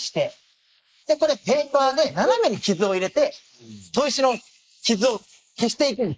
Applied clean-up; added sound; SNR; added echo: neural mask model Resemble Enhance denoiser.